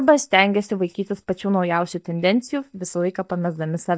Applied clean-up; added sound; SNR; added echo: neural mask model DeepFilterNet 3.